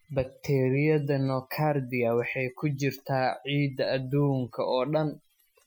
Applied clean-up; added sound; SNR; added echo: classical method Wiener filter.